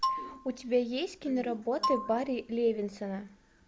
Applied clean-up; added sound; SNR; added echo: none; Marimba, xylophone; 6 dB; none.